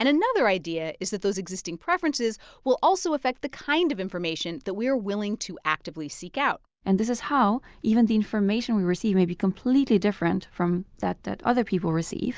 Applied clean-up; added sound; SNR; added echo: none; none; none; none.